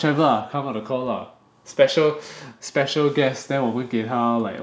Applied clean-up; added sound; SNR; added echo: none; none; none; none.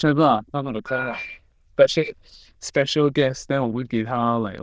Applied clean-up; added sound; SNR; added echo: neural diffusion model UNIVERSE++.